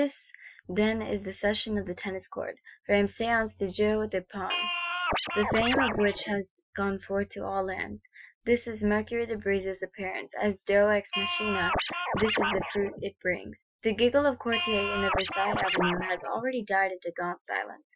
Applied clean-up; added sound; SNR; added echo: classical method Wiener filter.